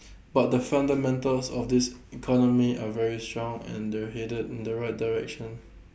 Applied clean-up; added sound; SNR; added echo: none; none; none; none.